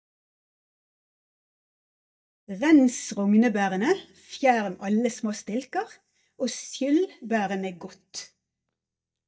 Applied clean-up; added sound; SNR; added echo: neural mask model DeepFilterNet 3.